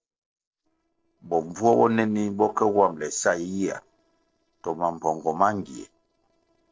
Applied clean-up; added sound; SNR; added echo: neural separator model SepFormer DNS4.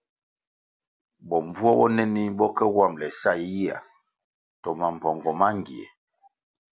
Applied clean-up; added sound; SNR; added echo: none; none; none; none.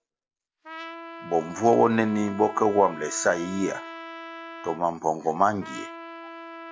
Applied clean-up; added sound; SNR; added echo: none; Trumpet; 14 dB; none.